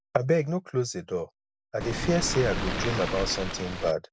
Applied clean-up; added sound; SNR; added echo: none; Waves, surf; 3 dB; none.